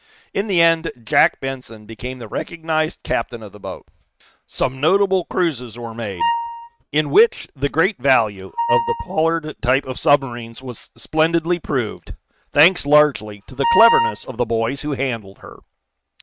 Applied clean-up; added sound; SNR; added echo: neural mask model RNNoise.